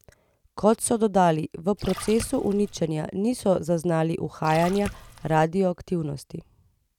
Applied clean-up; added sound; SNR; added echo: none; Splash, splatter; 14 dB; none.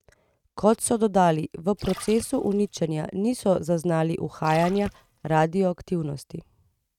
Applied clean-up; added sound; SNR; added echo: neural mask model RNNoise.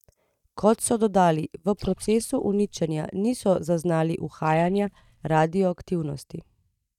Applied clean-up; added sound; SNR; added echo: neural mask model DeepFilterNet 3.